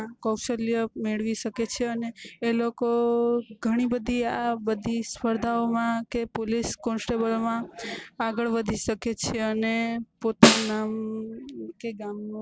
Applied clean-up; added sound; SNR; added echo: none; Snare drum; -4 dB; none.